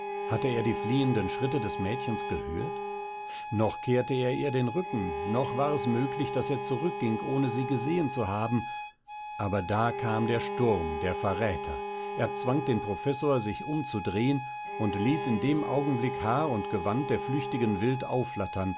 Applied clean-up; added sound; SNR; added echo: none; Harmonica + Bowed string instrument; 5 dB; none.